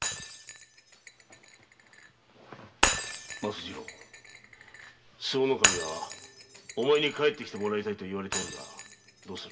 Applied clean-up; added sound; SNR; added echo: none; Shatter; 1 dB; reverberation time 2.7 s.